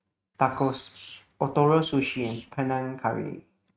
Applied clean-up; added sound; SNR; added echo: neural mask model RNNoise.